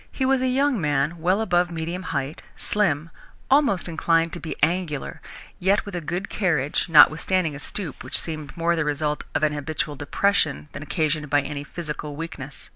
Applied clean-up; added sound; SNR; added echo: none; none; none; none.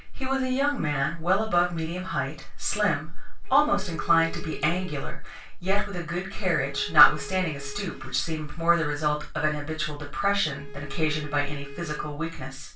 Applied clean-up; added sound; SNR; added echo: none; Bowed string instrument; 19 dB; reverberation time 0.2 s.